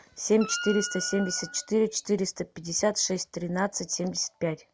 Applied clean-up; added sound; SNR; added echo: none; Wind instrument, woodwind instrument; 10 dB; none.